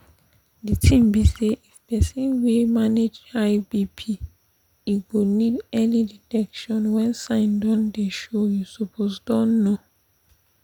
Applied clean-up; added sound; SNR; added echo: none; none; none; none.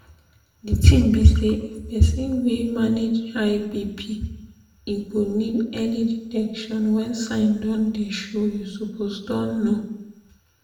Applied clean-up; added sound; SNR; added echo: none; none; none; reverberation time 0.8 s.